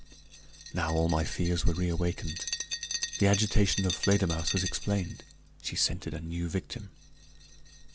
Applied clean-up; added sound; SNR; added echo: none; Glass; 10 dB; none.